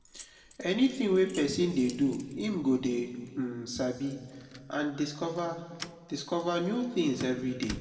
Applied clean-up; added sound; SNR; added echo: none; Keys jangling; 19 dB; reverberation time 1.8 s.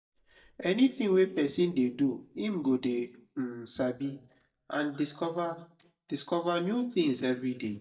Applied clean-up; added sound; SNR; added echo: neural mask model DeepFilterNet 3.